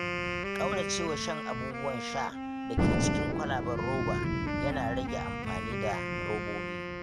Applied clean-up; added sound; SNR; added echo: none; Wind instrument, woodwind instrument + Thunder; -5 dB; none.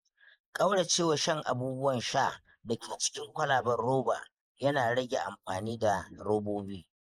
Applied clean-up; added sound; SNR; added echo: neural mask model Resemble Enhance denoiser.